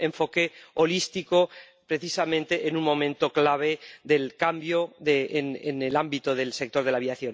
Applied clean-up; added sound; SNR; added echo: none; none; none; none.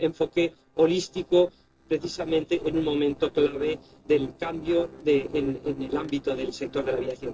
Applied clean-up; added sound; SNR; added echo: neural separator model SepFormer DNS4.